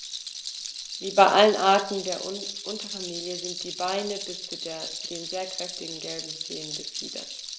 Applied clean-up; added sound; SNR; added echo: none; Rattle; 8 dB; none.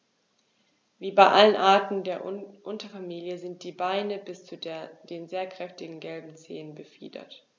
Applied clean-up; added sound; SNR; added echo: none; none; none; none.